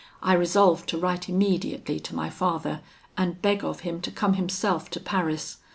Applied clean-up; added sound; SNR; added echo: none; none; none; none.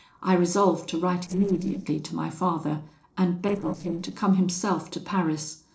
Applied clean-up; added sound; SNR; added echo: neural separator model SepFormer DNS4.